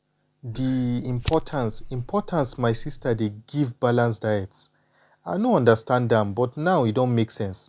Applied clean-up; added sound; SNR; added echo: none; Fire; 12 dB; none.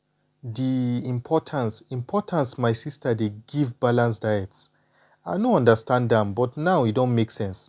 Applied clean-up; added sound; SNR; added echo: none; none; none; none.